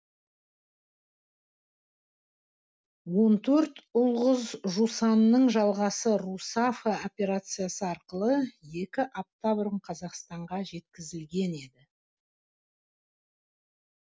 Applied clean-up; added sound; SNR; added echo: none; none; none; none.